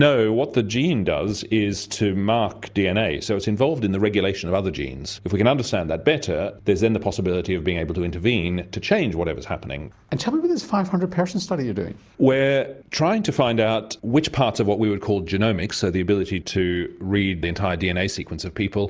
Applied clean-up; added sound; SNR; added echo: none; none; none; none.